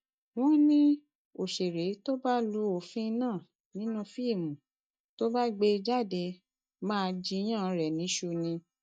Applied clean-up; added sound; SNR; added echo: neural mask model DeepFilterNet 3.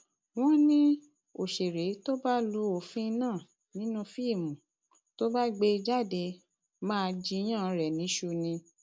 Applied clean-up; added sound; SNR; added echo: none; none; none; none.